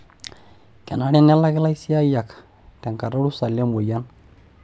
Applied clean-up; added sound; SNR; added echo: none; none; none; none.